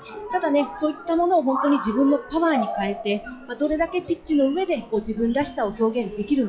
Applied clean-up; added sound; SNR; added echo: classical method log-MMSE.